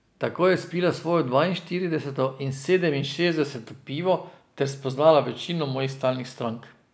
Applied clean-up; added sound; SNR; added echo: none; none; none; none.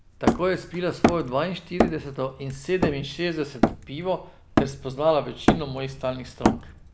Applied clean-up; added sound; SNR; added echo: none; Hammer; -1 dB; none.